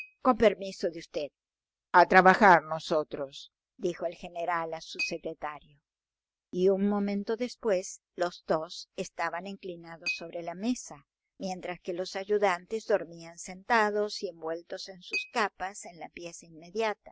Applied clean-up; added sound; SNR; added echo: none; Chink, clink; 18 dB; none.